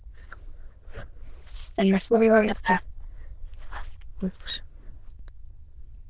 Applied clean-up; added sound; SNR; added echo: neural diffusion model UNIVERSE++.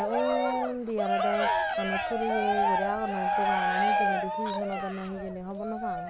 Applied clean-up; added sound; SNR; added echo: none; Cheering; -5 dB; none.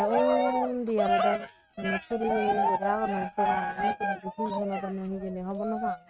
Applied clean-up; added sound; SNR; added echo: neural mask model RNNoise.